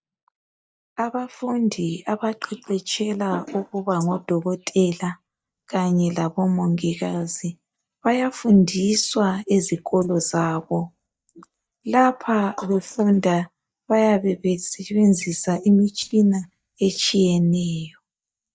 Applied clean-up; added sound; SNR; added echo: neural mask model DeepFilterNet 3.